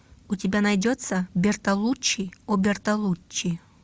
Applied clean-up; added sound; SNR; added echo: none; none; none; none.